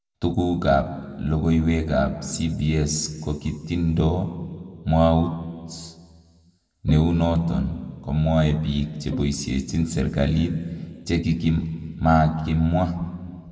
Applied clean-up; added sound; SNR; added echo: none; Bowed string instrument; 15 dB; reverberation time 1.2 s.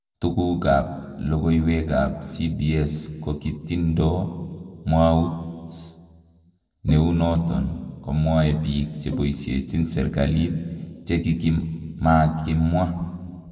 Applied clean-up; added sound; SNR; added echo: neural separator model SepFormer DNS4.